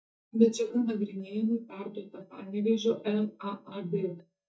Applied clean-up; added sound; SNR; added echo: neural mask model DeepFilterNet 3.